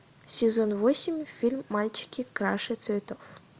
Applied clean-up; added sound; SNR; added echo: none; none; none; none.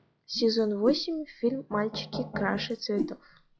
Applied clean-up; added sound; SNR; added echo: classical method log-MMSE.